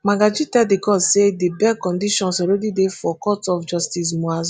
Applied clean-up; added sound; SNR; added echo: none; none; none; none.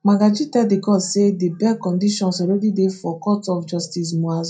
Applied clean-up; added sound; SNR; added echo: none; none; none; reverberation time 0.2 s.